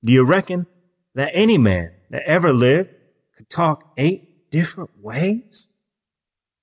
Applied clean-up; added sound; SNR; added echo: none; none; none; none.